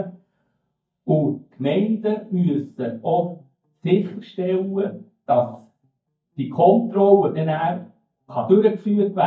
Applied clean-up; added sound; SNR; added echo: neural mask model DeepFilterNet 3.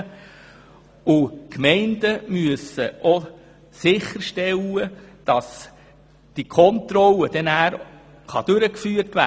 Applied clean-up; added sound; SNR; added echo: none; none; none; none.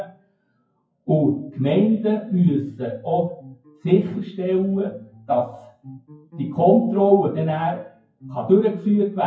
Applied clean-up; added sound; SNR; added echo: classical method WPE with log-MMSE.